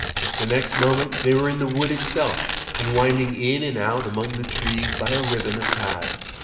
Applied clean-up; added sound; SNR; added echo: none; Tearing; 2 dB; reverberation time 2.8 s.